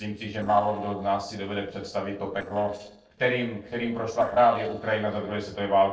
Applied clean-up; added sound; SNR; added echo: neural separator model SepFormer DNS4.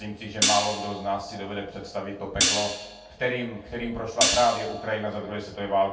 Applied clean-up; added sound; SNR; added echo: none; Hi-hat; 1 dB; reverberation time 0.3 s.